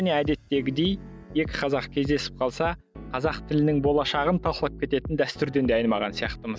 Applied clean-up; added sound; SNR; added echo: none; none; none; none.